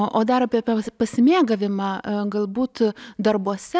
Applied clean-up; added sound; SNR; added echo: none; none; none; none.